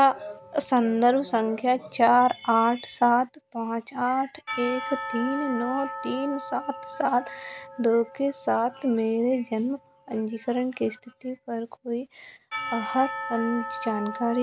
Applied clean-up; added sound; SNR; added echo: none; Church bell / Percussion; 13 dB; none.